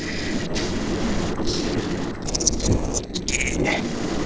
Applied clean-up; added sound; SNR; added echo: neural separator model SepFormer DNS4.